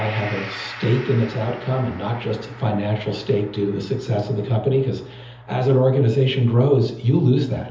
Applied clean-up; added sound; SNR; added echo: none; Gong; 19 dB; reverberation time 0.7 s.